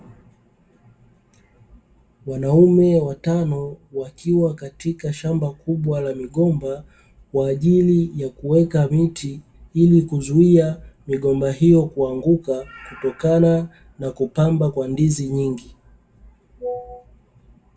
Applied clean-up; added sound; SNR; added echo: none; none; none; reverberation time 0.1 s.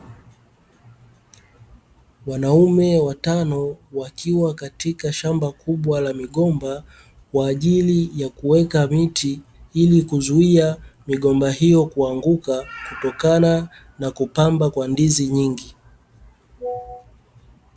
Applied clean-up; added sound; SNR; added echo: none; none; none; none.